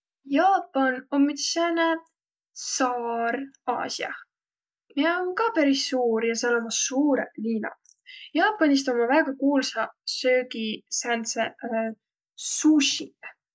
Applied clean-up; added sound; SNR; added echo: none; none; none; none.